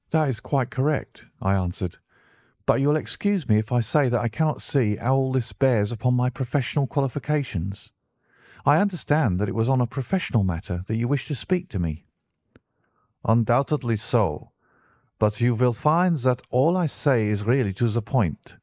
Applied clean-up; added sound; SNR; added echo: neural mask model Resemble Enhance denoiser.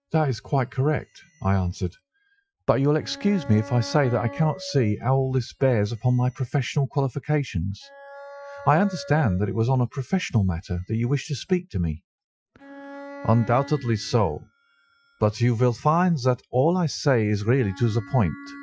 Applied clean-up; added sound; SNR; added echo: classical method Wiener filter.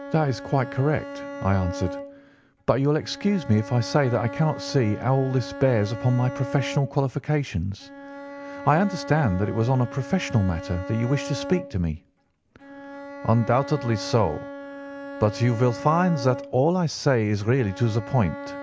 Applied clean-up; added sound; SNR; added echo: none; Bowed string instrument; 12 dB; none.